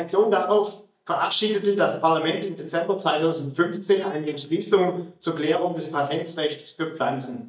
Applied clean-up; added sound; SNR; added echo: neural mask model DeepFilterNet 3.